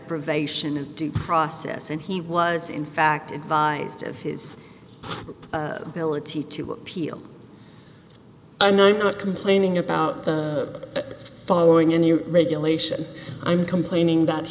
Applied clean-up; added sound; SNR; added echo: none; none; none; none.